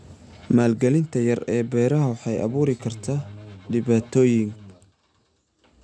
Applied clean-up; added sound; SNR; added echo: none; none; none; none.